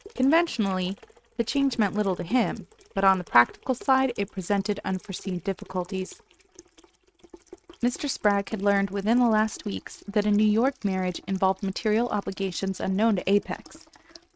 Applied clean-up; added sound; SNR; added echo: neural mask model RNNoise.